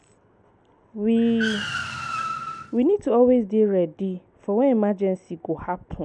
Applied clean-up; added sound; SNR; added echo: none; Car; 9 dB; none.